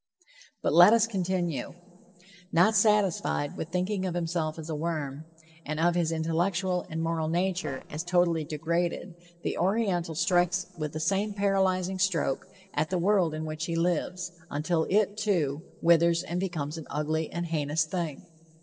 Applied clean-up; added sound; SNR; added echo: neural separator model SepFormer DNS4.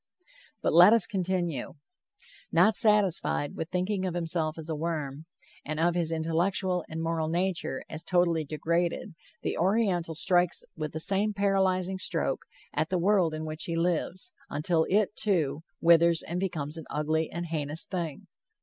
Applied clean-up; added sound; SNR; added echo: none; none; none; none.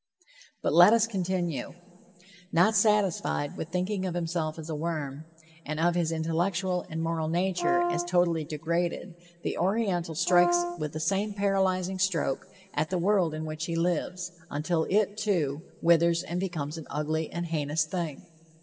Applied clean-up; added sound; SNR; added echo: none; Brass instrument; 2 dB; reverberation time 1.9 s.